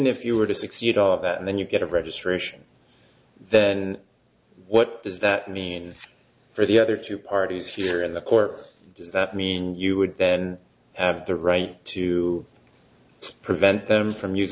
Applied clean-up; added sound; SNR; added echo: none; none; none; none.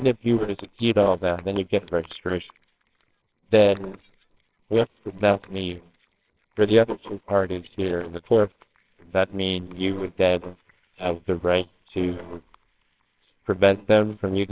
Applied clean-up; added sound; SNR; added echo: neural separator model SepFormer WHAMR!.